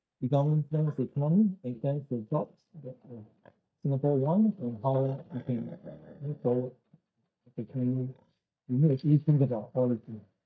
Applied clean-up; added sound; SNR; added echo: neural mask model DeepFilterNet 3.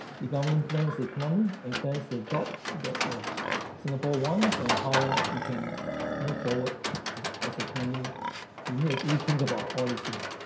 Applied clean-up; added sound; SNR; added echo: none; Livestock, farm animals, working animals; 3 dB; reverberation time 0.5 s.